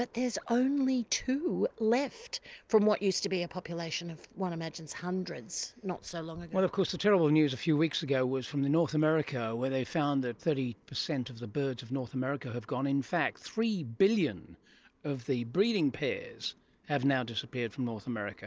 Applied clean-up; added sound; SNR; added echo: none; none; none; none.